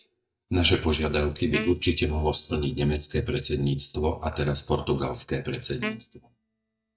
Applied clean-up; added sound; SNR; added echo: neural mask model DeepFilterNet 3.